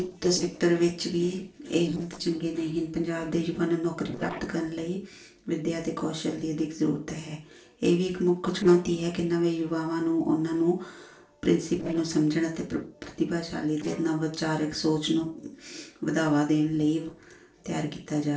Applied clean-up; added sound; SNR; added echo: neural separator model SepFormer DNS4.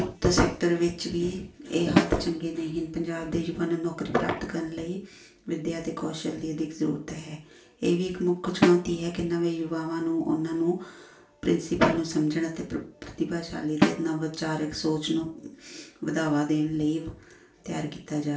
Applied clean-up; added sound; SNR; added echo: none; Snare drum; 2 dB; reverberation time 0.4 s.